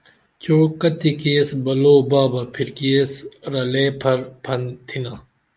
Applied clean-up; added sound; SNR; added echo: none; none; none; none.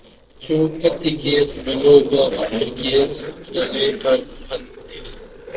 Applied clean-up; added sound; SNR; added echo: neural separator model SepFormer DNS4.